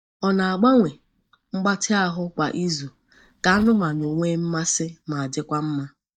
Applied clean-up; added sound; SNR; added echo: neural mask model DeepFilterNet 3.